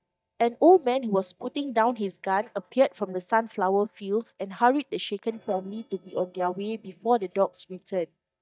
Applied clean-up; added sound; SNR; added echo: neural mask model DeepFilterNet 3.